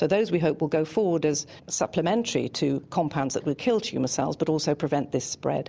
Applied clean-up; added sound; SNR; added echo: none; none; none; none.